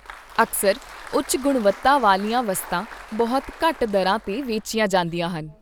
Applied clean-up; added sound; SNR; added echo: none; Applause; 19 dB; none.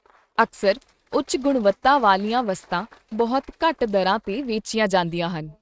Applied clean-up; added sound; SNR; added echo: neural mask model RNNoise.